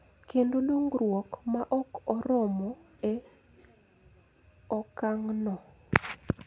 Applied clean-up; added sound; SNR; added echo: none; none; none; none.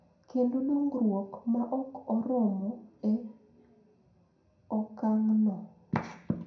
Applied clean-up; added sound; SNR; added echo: none; none; none; reverberation time 0.5 s.